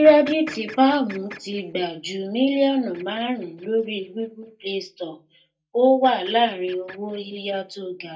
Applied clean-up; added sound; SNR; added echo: neural mask model DeepFilterNet 3.